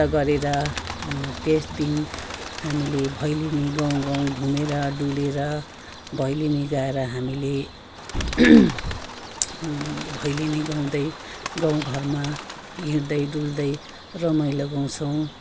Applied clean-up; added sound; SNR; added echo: none; Bird; 13 dB; none.